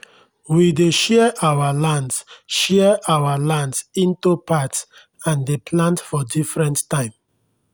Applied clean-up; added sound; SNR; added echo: none; none; none; none.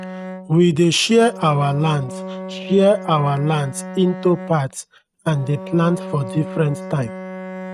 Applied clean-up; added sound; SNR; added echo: neural mask model RNNoise.